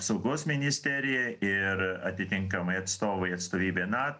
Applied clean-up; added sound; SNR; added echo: none; none; none; none.